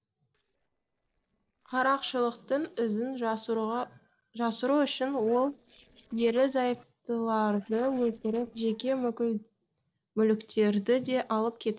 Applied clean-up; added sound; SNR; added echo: neural separator model SepFormer DNS4.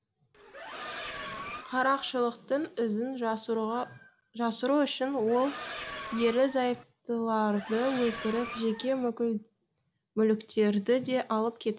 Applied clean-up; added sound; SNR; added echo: none; Accelerating, revving, vroom; 11 dB; none.